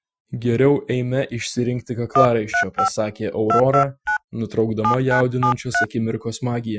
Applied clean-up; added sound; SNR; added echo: classical method Wiener filter.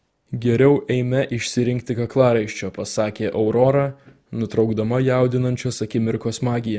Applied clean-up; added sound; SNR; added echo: none; none; none; none.